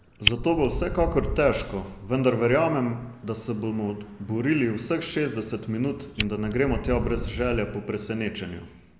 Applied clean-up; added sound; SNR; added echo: none; Fire; 8 dB; none.